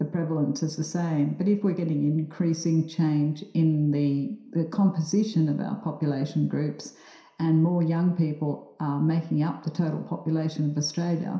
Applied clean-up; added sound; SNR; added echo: none; none; none; reverberation time 0.7 s.